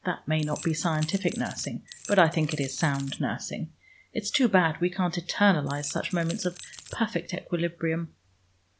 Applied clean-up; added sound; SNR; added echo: none; Rattle / Keys jangling; 16 dB; none.